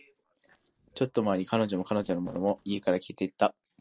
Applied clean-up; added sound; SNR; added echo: neural separator model SepFormer DNS4.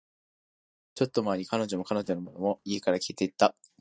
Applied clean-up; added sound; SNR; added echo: neural mask model DeepFilterNet 3.